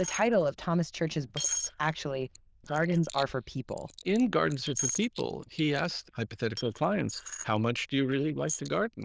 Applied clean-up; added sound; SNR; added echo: neural diffusion model UNIVERSE++.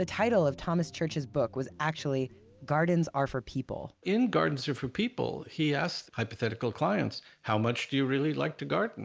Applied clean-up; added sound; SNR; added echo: none; none; none; none.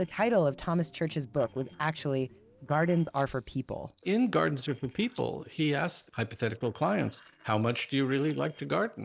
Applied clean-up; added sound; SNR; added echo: neural separator model SepFormer DNS4.